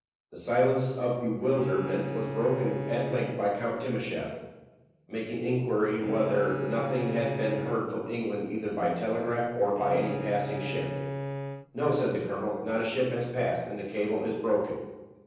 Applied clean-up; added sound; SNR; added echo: none; Bowed string instrument; 8 dB; reverberation time 1.1 s.